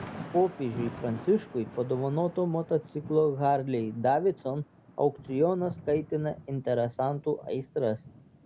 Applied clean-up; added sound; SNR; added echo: none; Thunder / Rain; 17 dB; none.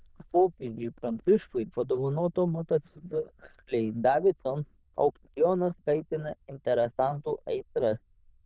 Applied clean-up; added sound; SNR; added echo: neural diffusion model UNIVERSE++.